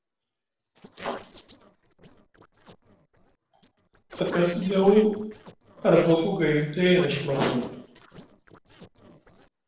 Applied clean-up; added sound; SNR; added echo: neural separator model SepFormer DNS4.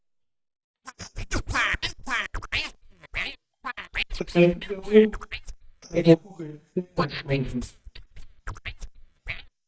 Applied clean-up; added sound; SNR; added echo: neural mask model DeepFilterNet 3.